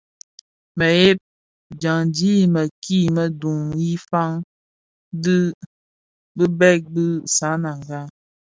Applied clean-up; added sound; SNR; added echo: none; none; none; none.